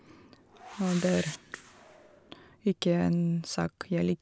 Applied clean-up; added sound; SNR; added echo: none; Whoosh, swoosh, swish; 16 dB; none.